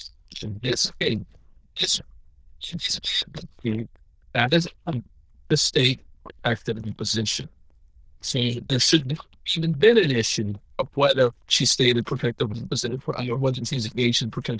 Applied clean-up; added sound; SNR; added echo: neural diffusion model UNIVERSE++.